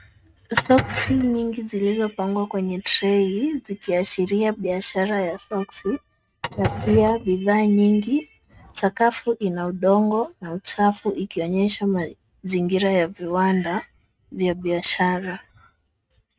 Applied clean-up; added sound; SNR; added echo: neural mask model RNNoise.